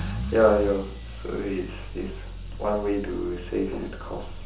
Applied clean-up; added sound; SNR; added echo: none; Engine starting / Accelerating, revving, vroom / Car; 8 dB; reverberation time 0.7 s.